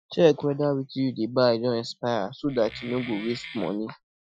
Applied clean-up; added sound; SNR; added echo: classical method Wiener filter.